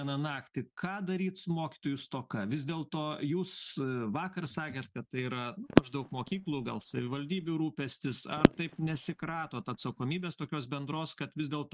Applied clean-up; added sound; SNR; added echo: neural mask model RNNoise.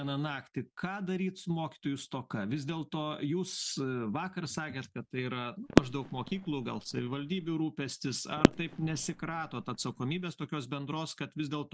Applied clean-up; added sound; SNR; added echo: none; Fireworks; -3 dB; none.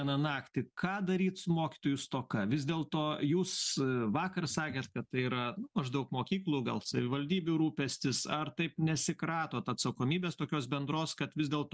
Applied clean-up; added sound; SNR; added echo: none; none; none; none.